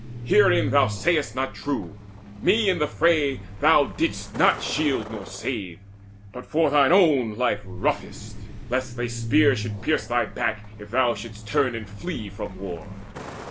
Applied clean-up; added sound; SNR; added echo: none; Truck; 10 dB; none.